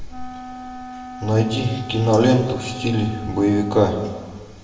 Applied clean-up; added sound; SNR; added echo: none; Wind instrument, woodwind instrument; 14 dB; reverberation time 1.3 s.